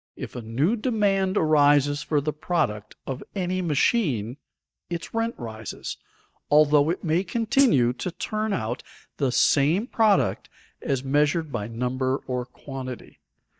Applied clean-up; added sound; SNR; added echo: neural mask model DeepFilterNet 3.